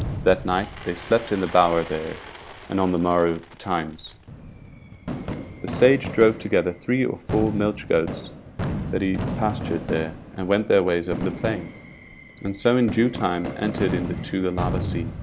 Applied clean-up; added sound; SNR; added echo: none; Fireworks; 8 dB; none.